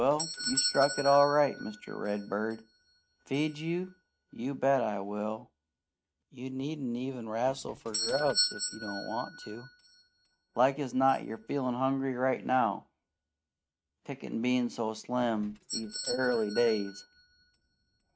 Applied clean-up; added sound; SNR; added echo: neural mask model RNNoise.